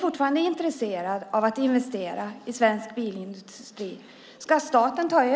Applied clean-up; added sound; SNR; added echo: none; none; none; none.